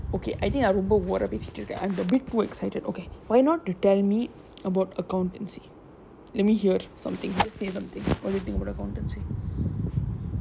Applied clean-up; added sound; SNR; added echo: none; none; none; none.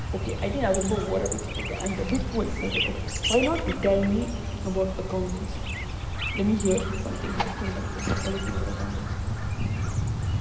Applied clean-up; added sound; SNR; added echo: none; Chirp, tweet; 2 dB; reverberation time 2.2 s.